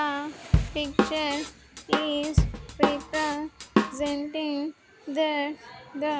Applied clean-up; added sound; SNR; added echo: none; Drum / Drum kit; -3 dB; none.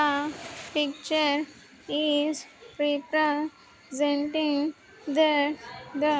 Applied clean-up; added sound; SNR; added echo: none; none; none; none.